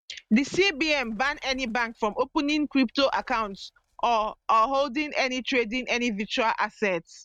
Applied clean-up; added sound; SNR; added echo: neural mask model RNNoise.